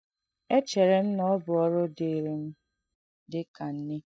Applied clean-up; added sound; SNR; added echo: neural mask model DeepFilterNet 3.